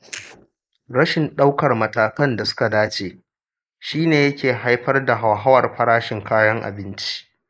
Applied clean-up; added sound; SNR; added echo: neural mask model Resemble Enhance denoiser.